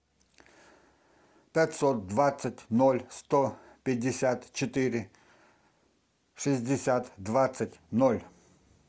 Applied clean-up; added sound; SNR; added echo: none; none; none; none.